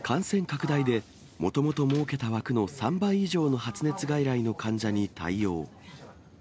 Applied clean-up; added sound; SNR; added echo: none; none; none; none.